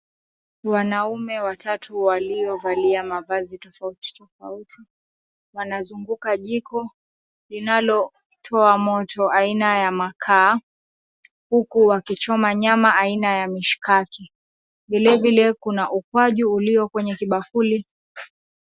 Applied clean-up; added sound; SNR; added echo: none; none; none; none.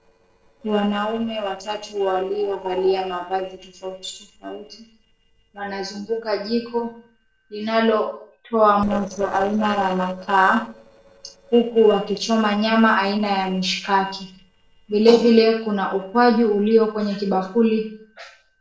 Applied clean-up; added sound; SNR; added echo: neural separator model SepFormer DNS4.